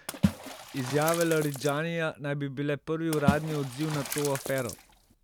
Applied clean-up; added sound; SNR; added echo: none; Water / Splash, splatter; 4 dB; none.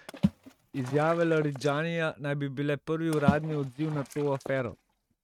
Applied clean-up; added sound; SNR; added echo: neural mask model RNNoise.